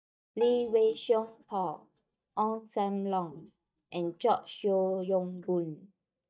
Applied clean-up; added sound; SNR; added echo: neural mask model DeepFilterNet 3.